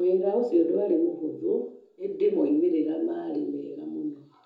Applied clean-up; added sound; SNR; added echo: none; none; none; reverberation time 0.6 s.